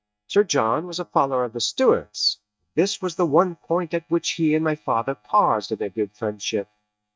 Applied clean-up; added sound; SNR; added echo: neural mask model DeepFilterNet 3.